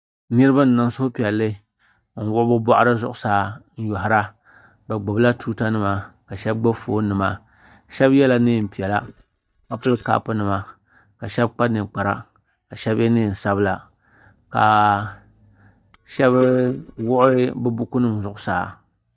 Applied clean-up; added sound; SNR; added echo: neural mask model DeepFilterNet 3.